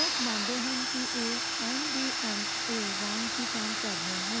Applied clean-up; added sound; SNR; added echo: none; Domestic sounds, home sounds; -5 dB; none.